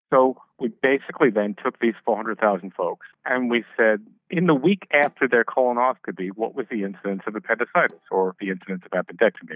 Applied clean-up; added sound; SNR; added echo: neural mask model DeepFilterNet 3.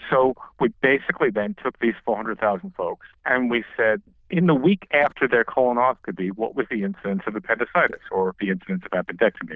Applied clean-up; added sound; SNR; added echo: neural diffusion model UNIVERSE++.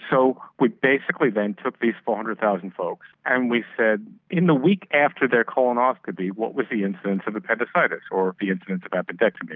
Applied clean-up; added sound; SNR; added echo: none; none; none; none.